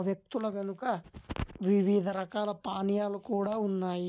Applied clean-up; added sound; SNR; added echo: none; none; none; none.